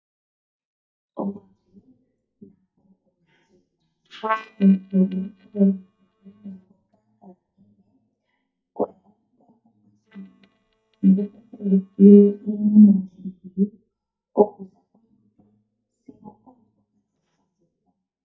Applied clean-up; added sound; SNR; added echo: neural mask model DeepFilterNet 3.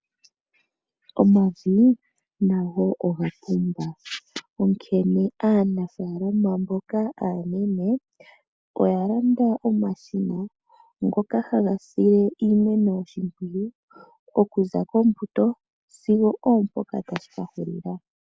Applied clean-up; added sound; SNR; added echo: none; none; none; none.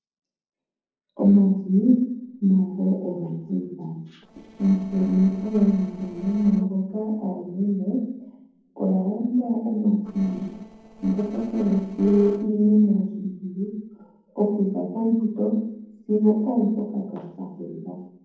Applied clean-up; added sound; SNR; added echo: neural separator model SepFormer DNS4.